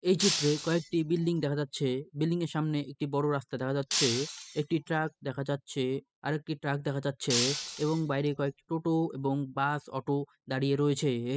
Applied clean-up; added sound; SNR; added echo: classical method spectral subtraction.